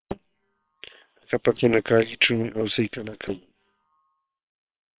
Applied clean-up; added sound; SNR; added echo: neural separator model SepFormer WHAM!.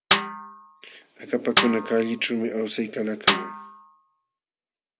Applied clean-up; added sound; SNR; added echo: none; Snare drum; 0 dB; none.